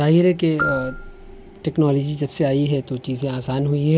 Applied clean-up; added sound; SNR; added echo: none; Marimba, xylophone; 11 dB; none.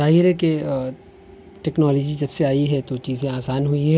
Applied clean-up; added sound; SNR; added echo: none; none; none; none.